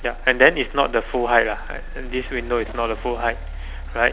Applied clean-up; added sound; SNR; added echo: none; Motor vehicle (road); 10 dB; none.